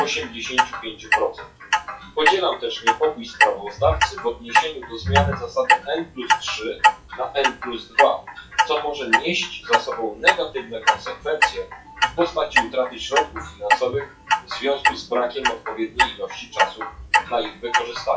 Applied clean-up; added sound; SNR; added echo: classical method WPE with log-MMSE.